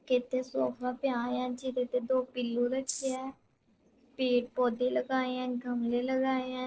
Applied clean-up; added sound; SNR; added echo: neural separator model SepFormer DNS4.